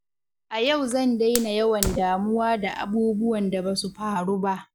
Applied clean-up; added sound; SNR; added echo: none; Fire; 12 dB; none.